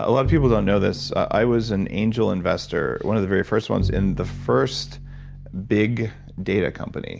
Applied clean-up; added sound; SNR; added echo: none; Bowed string instrument; 10 dB; none.